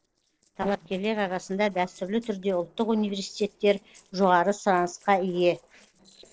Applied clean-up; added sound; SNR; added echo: neural separator model SepFormer DNS4.